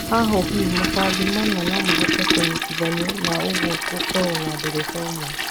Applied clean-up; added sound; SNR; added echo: none; Toilet flush; -1 dB; none.